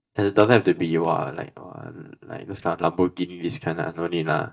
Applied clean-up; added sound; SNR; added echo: neural mask model DeepFilterNet 3.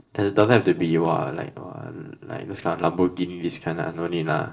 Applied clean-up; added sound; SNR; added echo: neural separator model SepFormer DNS4.